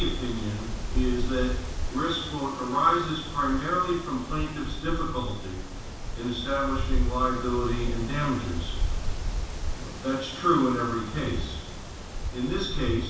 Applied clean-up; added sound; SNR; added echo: none; Wind; 2 dB; reverberation time 0.7 s.